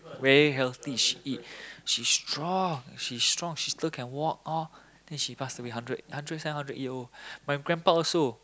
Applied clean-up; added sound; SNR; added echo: none; none; none; none.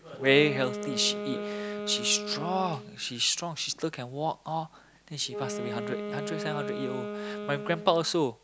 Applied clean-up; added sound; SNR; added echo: none; Wind instrument, woodwind instrument; 7 dB; none.